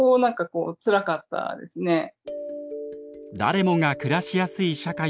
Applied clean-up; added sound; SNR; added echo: none; none; none; none.